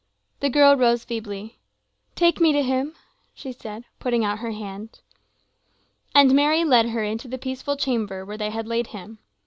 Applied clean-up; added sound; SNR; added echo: none; none; none; none.